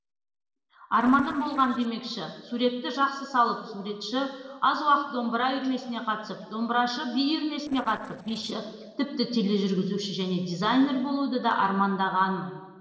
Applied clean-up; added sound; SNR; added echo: neural separator model SepFormer DNS4.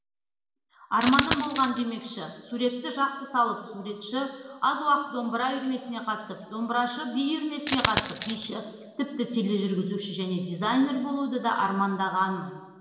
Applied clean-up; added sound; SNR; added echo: none; Coin (dropping); -4 dB; reverberation time 1.3 s.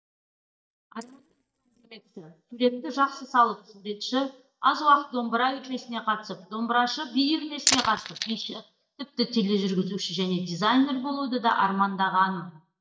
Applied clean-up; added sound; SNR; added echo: neural mask model DeepFilterNet 3.